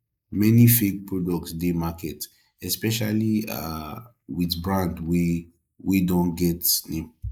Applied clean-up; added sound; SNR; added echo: neural mask model Resemble Enhance denoiser.